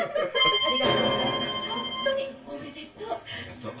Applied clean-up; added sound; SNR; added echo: none; Accordion; -5 dB; reverberation time 0.2 s.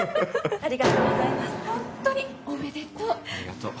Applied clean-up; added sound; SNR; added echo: none; none; none; none.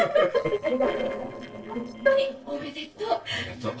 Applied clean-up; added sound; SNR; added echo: neural separator model SepFormer DNS4.